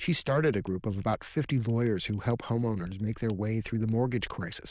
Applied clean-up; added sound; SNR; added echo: neural diffusion model UNIVERSE++.